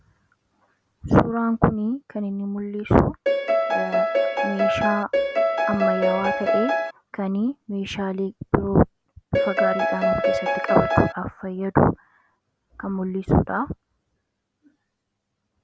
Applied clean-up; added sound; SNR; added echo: none; Piano; -3 dB; none.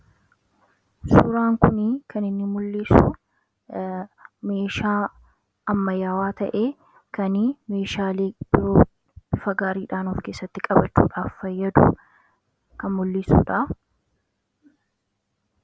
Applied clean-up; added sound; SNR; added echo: none; none; none; none.